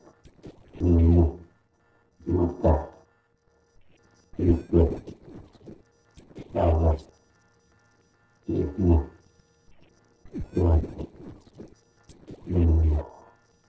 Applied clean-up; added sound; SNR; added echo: neural separator model SepFormer DNS4.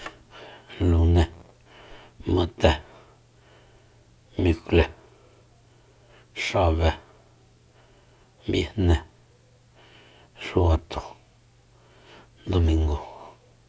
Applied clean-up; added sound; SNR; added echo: none; none; none; none.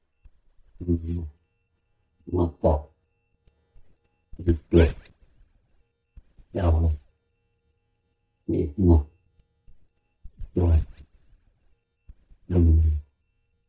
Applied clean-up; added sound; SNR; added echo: neural mask model DeepFilterNet 3.